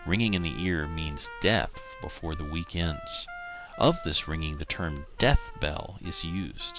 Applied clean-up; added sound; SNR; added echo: none; Trumpet; 16 dB; none.